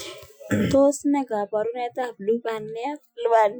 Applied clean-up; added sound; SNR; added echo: classical method Wiener filter.